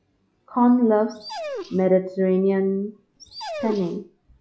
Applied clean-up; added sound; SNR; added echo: classical method log-MMSE.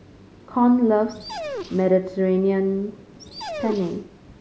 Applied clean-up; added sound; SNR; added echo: none; Dog; 13 dB; none.